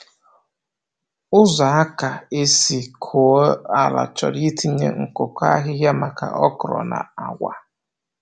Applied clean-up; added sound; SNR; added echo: none; none; none; none.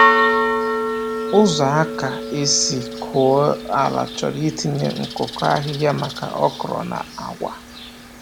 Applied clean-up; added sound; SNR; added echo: none; Church bell; 3 dB; none.